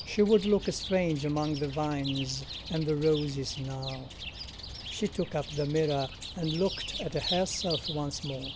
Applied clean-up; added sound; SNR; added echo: none; Chirp, tweet; 10 dB; none.